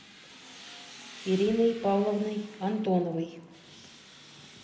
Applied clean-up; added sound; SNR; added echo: none; Tools; 18 dB; reverberation time 0.7 s.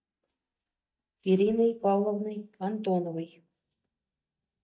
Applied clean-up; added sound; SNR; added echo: neural mask model DeepFilterNet 3.